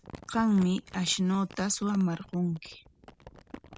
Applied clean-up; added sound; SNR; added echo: none; Crumpling, crinkling; 20 dB; none.